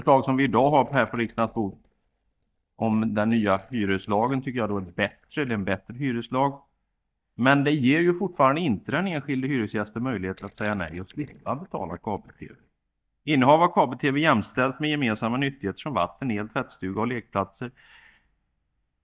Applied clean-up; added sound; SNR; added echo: neural mask model DeepFilterNet 3.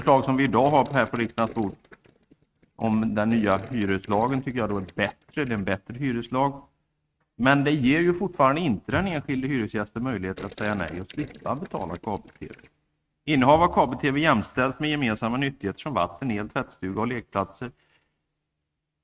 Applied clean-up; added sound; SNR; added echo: neural mask model RNNoise.